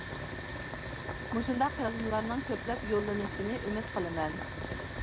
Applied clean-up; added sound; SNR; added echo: none; Boiling; -2 dB; none.